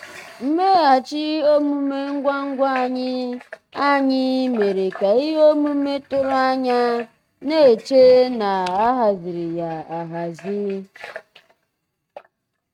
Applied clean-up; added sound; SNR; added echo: neural mask model RNNoise.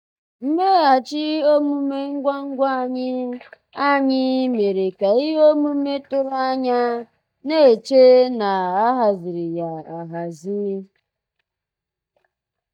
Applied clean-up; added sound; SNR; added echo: neural mask model DeepFilterNet 3.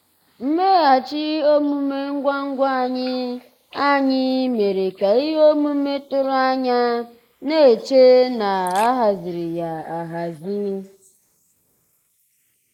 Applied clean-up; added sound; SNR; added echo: neural mask model Resemble Enhance denoiser.